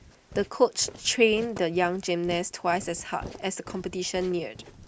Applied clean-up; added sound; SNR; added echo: none; Walk, footsteps; 17 dB; none.